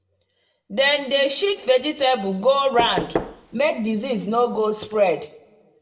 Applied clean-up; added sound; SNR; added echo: none; Knock / Wood; 11 dB; reverberation time 0.5 s.